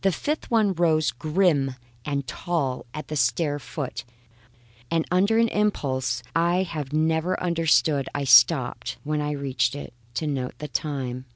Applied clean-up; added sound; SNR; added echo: none; none; none; none.